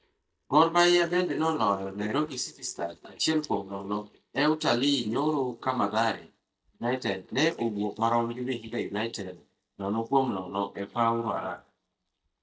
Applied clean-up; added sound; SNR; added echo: neural mask model DeepFilterNet 3.